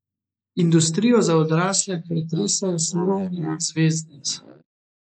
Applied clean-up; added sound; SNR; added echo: neural mask model Resemble Enhance denoiser.